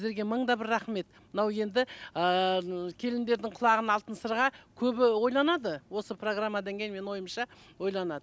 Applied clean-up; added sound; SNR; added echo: none; none; none; none.